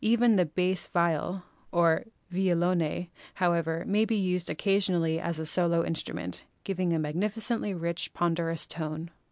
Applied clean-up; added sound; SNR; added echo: none; none; none; none.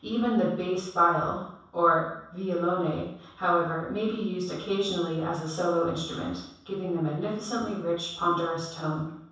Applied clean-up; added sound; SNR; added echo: none; none; none; reverberation time 0.7 s.